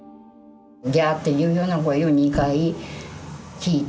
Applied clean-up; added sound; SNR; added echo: none; Bowed string instrument; 11 dB; none.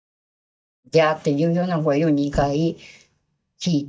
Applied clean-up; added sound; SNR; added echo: neural mask model DeepFilterNet 3.